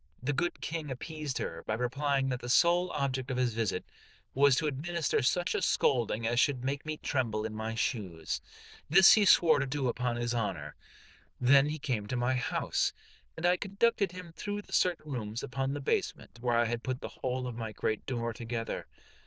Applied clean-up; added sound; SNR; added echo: neural diffusion model UNIVERSE++.